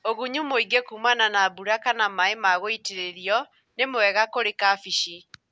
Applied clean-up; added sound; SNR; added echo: none; none; none; none.